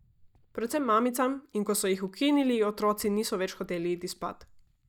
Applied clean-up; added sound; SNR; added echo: neural mask model DeepFilterNet 3.